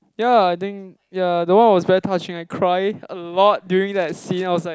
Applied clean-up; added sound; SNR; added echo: none; none; none; none.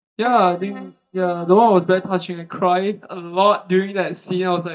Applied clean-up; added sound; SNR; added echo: neural mask model DeepFilterNet 3.